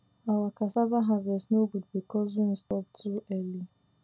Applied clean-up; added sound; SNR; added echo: none; none; none; none.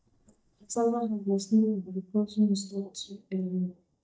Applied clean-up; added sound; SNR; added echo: neural mask model DeepFilterNet 3.